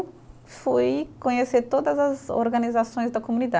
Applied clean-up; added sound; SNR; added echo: none; none; none; none.